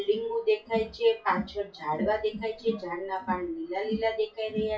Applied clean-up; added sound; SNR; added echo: classical method WPE with log-MMSE.